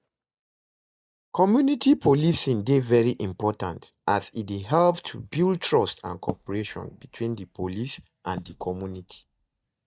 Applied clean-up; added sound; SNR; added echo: neural mask model DeepFilterNet 3.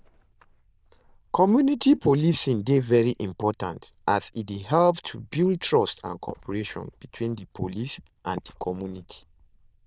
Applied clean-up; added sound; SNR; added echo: neural diffusion model UNIVERSE++.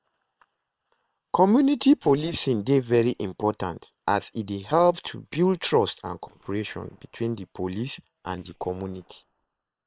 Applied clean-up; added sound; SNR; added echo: neural separator model SepFormer WHAM!.